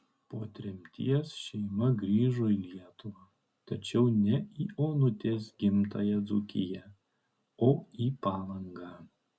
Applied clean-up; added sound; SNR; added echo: none; none; none; none.